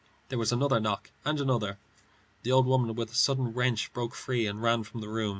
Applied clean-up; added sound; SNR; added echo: none; none; none; none.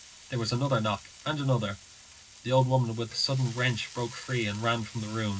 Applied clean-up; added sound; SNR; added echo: none; Frying (food); 19 dB; reverberation time 0.4 s.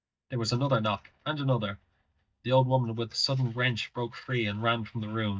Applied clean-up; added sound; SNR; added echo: neural mask model DeepFilterNet 3.